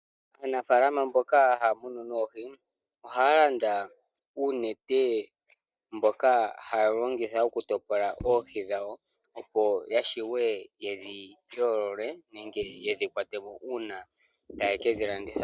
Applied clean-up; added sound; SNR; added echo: neural mask model DeepFilterNet 3.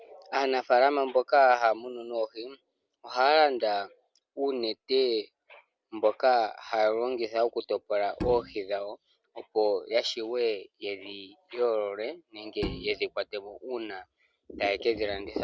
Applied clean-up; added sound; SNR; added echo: none; Bowed string instrument; 12 dB; none.